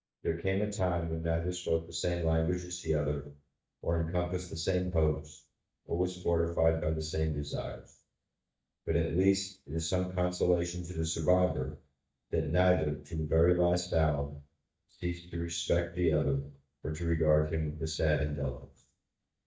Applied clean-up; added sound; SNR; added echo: neural mask model DeepFilterNet 3.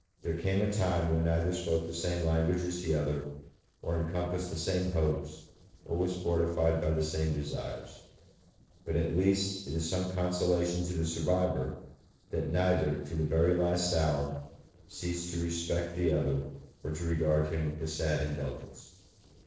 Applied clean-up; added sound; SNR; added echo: neural separator model SepFormer DNS4.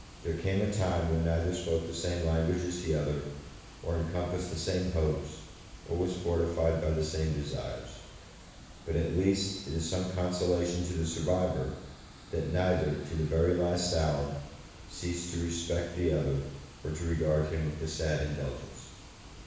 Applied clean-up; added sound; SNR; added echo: none; Water; 17 dB; reverberation time 1.1 s.